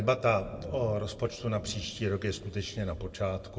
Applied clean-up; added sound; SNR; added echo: none; Thunder; 15 dB; reverberation time 0.7 s.